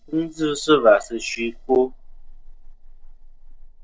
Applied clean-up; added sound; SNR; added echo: neural separator model SepFormer DNS4.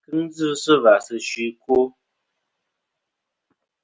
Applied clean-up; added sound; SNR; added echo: none; none; none; none.